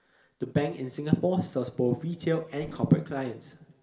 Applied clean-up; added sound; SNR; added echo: none; Whoosh, swoosh, swish; 17 dB; reverberation time 1.7 s.